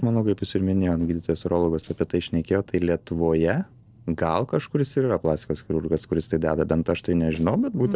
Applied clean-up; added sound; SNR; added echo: neural separator model SepFormer DNS4.